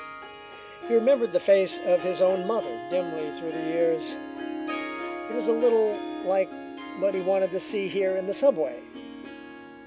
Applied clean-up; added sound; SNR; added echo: none; Harp; 9 dB; none.